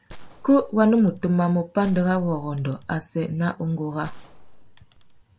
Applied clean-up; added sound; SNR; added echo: none; Gunshot, gunfire; 17 dB; none.